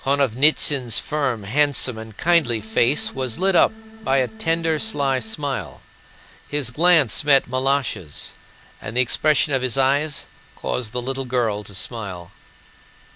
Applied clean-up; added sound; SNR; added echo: none; Organ; 18 dB; none.